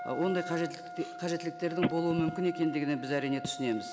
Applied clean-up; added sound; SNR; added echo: none; Telephone + Wind instrument, woodwind instrument; 8 dB; none.